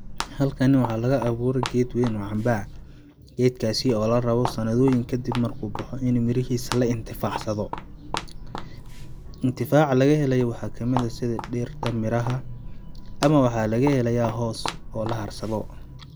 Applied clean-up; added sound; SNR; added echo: none; Walk, footsteps; 10 dB; none.